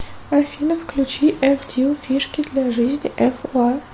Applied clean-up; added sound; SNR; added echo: none; none; none; none.